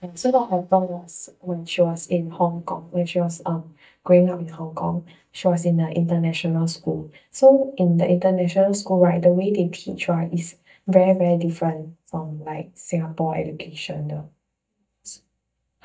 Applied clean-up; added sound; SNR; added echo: neural mask model DeepFilterNet 3.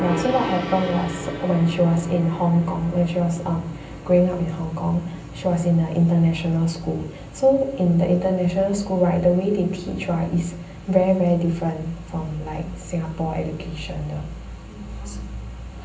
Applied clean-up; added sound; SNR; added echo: none; Gong; 15 dB; reverberation time 0.6 s.